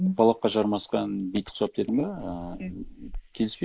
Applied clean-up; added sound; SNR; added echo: neural mask model Resemble Enhance denoiser.